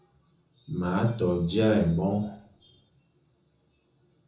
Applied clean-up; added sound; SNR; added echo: none; none; none; reverberation time 0.6 s.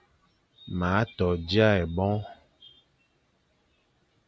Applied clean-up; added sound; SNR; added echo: none; none; none; none.